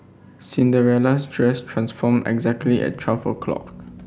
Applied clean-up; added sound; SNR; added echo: none; none; none; none.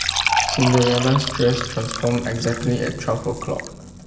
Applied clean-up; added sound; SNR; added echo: none; Fill (with liquid) / Trickle, dribble; 4 dB; reverberation time 1.0 s.